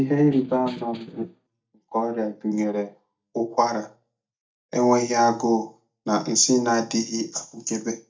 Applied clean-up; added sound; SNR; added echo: neural mask model DeepFilterNet 3.